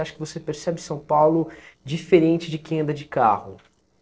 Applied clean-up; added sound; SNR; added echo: neural separator model SepFormer DNS4.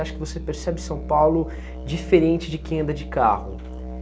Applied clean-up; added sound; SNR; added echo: none; Musical instrument; 9 dB; none.